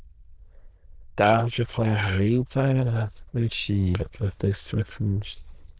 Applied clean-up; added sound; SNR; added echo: neural diffusion model UNIVERSE++.